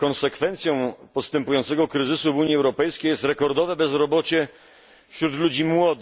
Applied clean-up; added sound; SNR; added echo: none; none; none; none.